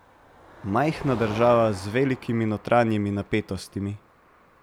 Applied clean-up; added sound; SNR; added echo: none; Motor vehicle (road); 17 dB; none.